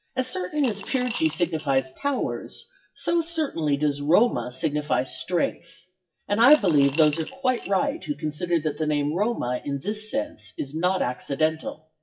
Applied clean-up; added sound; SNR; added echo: classical method WPE with log-MMSE.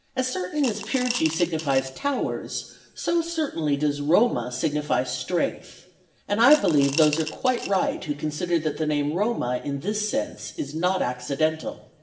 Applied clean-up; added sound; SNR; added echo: none; Coin (dropping) / Glass; 10 dB; reverberation time 0.7 s.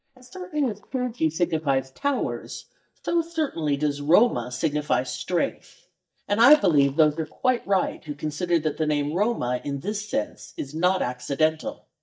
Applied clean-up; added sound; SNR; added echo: neural mask model DeepFilterNet 3.